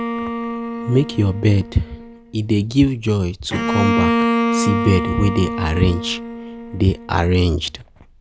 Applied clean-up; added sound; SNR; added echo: none; Bowed string instrument; 4 dB; none.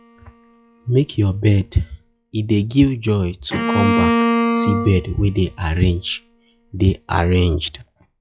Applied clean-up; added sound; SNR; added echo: classical method log-MMSE.